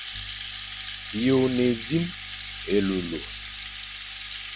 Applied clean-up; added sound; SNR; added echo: none; Rattle (instrument); 9 dB; none.